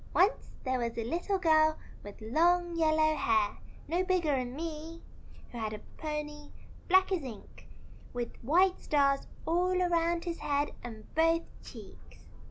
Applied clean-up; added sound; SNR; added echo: none; Boat, Water vehicle; 11 dB; none.